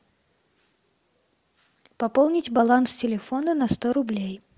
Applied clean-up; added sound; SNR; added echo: none; none; none; none.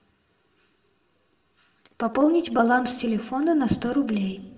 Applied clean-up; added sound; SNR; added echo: none; none; none; reverberation time 1.4 s.